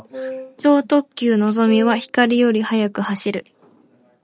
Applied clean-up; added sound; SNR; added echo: none; Wind instrument, woodwind instrument; 13 dB; none.